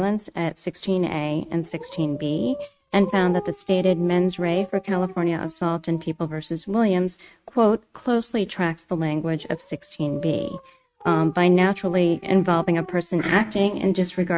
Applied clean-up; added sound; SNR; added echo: neural mask model RNNoise.